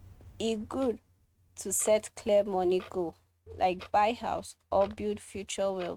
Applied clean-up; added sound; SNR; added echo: neural mask model RNNoise.